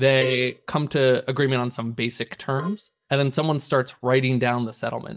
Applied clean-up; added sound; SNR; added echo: neural mask model DeepFilterNet 3.